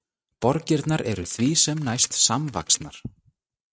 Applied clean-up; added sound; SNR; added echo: neural mask model RNNoise.